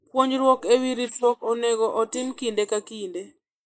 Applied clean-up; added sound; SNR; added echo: neural mask model Resemble Enhance denoiser.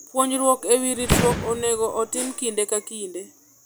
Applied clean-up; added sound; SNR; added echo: none; Fireworks; 4 dB; none.